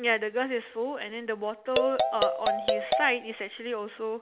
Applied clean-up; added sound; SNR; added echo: none; Marimba, xylophone; -2 dB; none.